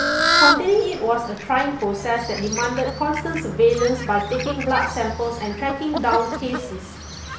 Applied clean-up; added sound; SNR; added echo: none; Fowl; 3 dB; none.